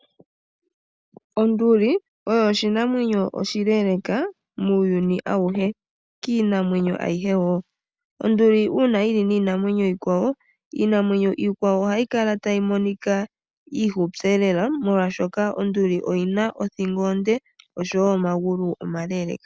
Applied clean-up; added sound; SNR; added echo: none; none; none; none.